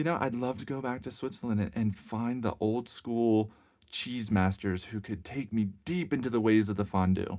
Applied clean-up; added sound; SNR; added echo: none; none; none; reverberation time 0.3 s.